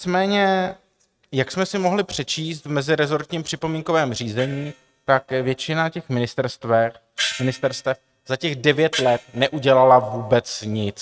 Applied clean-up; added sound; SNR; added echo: neural mask model RNNoise.